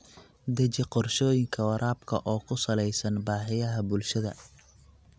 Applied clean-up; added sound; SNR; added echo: none; none; none; none.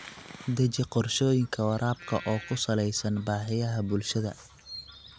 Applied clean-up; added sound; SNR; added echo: none; Bird vocalization, bird call, bird song; 20 dB; none.